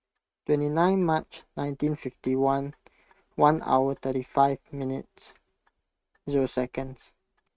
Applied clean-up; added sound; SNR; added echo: neural mask model RNNoise.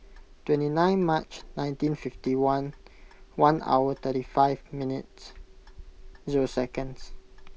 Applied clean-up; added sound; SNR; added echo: none; Clock; 18 dB; none.